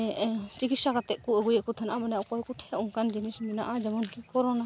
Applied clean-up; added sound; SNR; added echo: none; none; none; none.